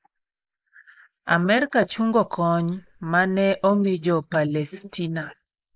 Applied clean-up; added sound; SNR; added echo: neural mask model Resemble Enhance denoiser.